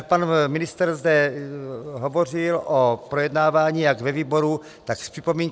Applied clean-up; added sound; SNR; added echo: none; none; none; none.